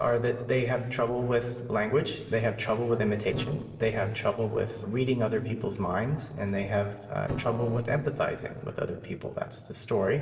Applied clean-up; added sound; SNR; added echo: neural separator model SepFormer DNS4.